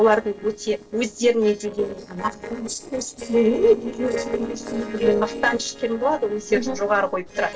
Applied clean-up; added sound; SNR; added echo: neural separator model SepFormer DNS4.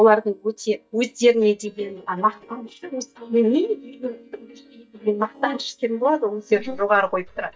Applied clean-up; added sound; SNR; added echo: neural mask model DeepFilterNet 3.